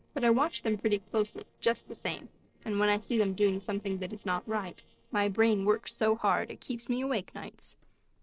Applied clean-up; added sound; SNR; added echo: neural separator model SepFormer DNS4.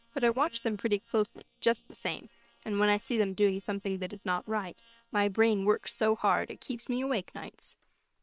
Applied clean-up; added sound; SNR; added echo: neural separator model SepFormer WHAM!.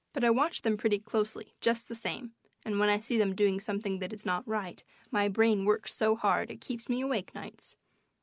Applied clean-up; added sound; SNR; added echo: none; none; none; none.